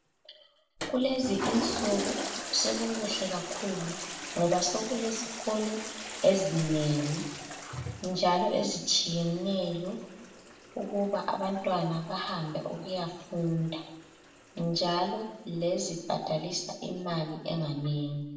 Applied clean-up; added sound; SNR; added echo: none; Toilet flush; 10 dB; reverberation time 1.0 s.